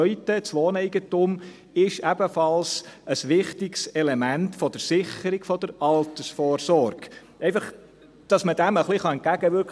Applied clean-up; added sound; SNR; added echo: none; none; none; none.